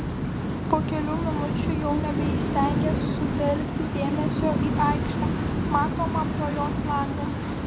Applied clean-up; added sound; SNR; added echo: none; Waves, surf; -4 dB; none.